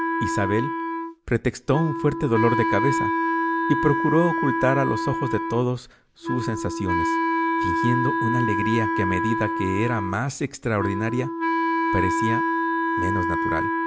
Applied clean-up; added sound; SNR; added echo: none; Wind instrument, woodwind instrument; -1 dB; none.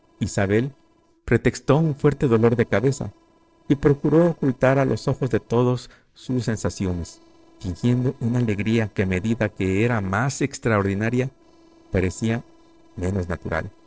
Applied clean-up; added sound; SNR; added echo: neural separator model SepFormer DNS4.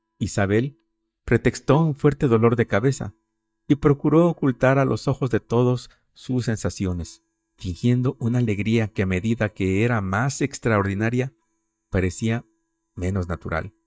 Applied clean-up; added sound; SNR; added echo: neural mask model DeepFilterNet 3.